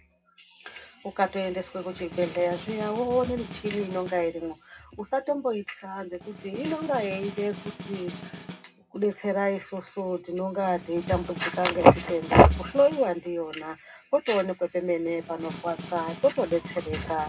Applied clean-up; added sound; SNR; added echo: none; Snare drum; 16 dB; reverberation time 0.2 s.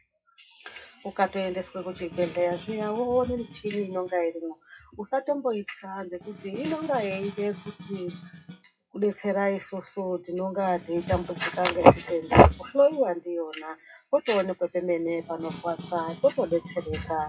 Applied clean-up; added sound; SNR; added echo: classical method WPE with log-MMSE.